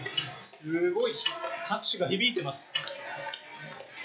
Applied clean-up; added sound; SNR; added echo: classical method WPE with log-MMSE.